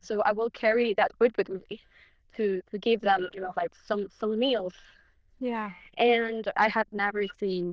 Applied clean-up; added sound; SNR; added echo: neural diffusion model UNIVERSE++.